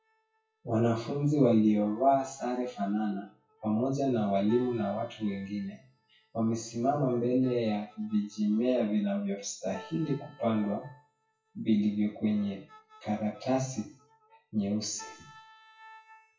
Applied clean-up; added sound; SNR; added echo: classical method WPE with log-MMSE.